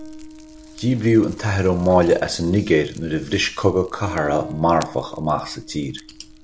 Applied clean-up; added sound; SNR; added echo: none; Fire + Acoustic guitar; 19 dB; none.